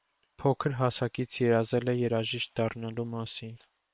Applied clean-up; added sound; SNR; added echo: neural separator model SepFormer WHAM!.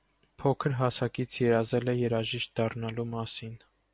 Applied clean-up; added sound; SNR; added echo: none; none; none; none.